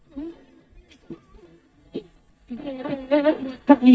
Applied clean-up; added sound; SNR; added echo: neural mask model DeepFilterNet 3.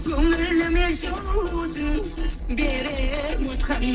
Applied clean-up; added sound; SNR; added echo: neural separator model SepFormer DNS4.